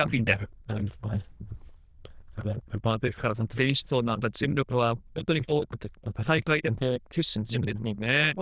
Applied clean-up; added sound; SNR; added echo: neural diffusion model UNIVERSE++.